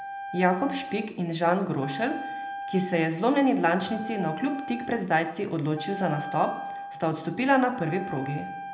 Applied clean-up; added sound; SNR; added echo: none; Wind instrument, woodwind instrument; 11 dB; reverberation time 0.7 s.